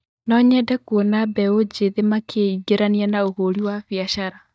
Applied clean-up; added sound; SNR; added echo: neural mask model DeepFilterNet 3.